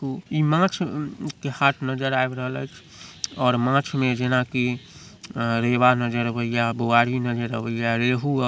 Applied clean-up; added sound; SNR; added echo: none; none; none; none.